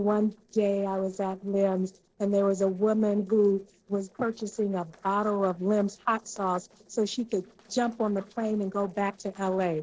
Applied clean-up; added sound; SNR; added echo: neural separator model SepFormer DNS4.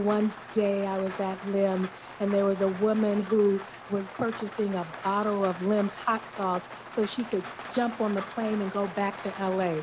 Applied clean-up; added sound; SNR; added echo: none; Rain; 14 dB; none.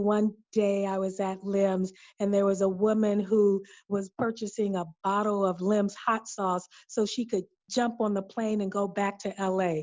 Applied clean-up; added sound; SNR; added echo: none; none; none; none.